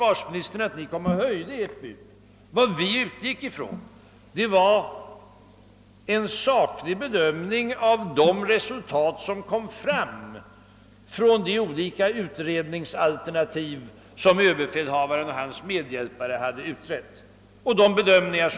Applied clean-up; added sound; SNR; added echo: none; none; none; none.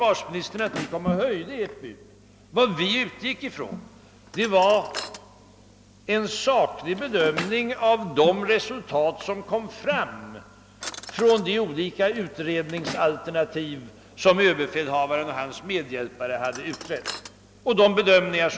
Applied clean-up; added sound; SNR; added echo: none; Drawer open or close; 18 dB; none.